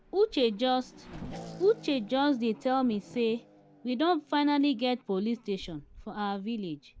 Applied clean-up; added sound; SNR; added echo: none; Race car, auto racing / Accelerating, revving, vroom; 20 dB; none.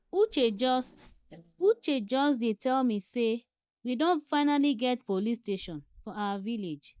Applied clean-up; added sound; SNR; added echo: neural mask model DeepFilterNet 3.